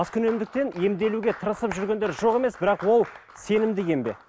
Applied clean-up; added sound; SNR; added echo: none; none; none; none.